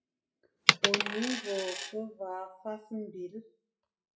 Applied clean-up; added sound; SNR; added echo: classical method WPE with log-MMSE.